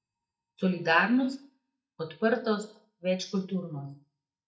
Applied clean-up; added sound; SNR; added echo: neural mask model DeepFilterNet 3.